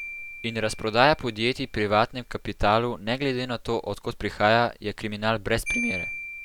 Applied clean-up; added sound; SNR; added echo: none; Marimba, xylophone; 13 dB; none.